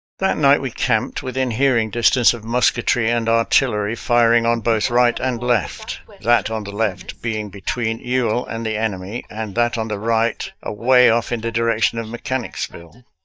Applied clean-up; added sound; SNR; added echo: neural mask model DeepFilterNet 3.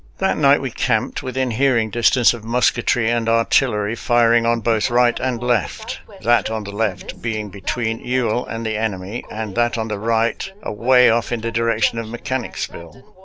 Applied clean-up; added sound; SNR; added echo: none; Train; 19 dB; none.